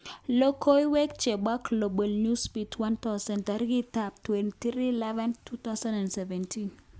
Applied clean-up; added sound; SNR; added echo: none; none; none; none.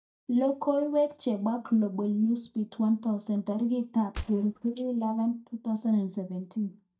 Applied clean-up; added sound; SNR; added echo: neural mask model DeepFilterNet 3.